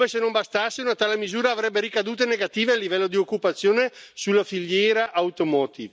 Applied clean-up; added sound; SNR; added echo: none; none; none; none.